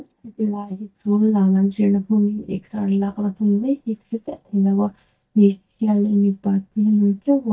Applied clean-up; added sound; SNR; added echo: neural mask model DeepFilterNet 3.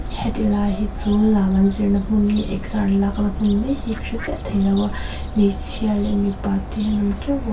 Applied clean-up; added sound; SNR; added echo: none; Fowl; 7 dB; reverberation time 0.2 s.